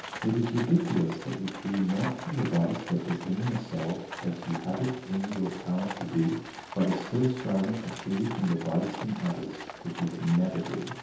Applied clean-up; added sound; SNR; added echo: none; Livestock, farm animals, working animals; 12 dB; reverberation time 0.8 s.